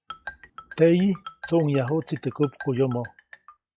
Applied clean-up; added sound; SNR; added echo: classical method log-MMSE.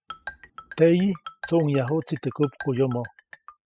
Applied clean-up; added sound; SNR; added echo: classical method spectral subtraction.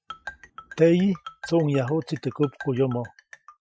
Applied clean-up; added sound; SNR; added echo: classical method Wiener filter.